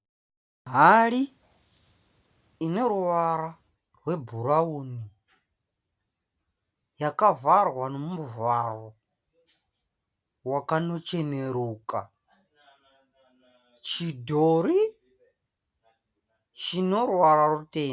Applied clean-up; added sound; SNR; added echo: none; none; none; none.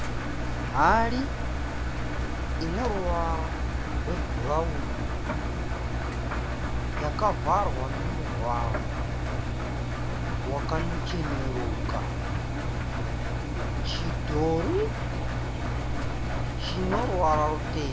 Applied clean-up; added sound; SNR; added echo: none; Engine; -3 dB; none.